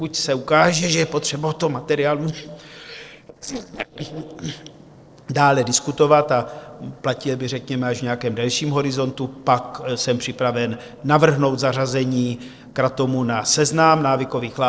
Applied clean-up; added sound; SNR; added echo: neural separator model SepFormer DNS4.